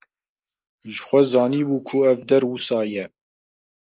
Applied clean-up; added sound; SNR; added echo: neural mask model Resemble Enhance denoiser.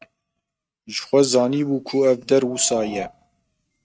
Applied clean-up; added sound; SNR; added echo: neural mask model RNNoise.